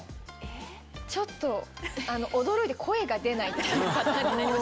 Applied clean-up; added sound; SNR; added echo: none; none; none; none.